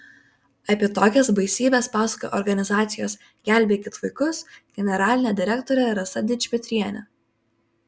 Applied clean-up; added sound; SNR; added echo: none; none; none; none.